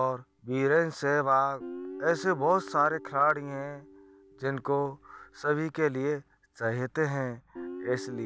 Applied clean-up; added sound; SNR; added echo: none; Guitar; 16 dB; none.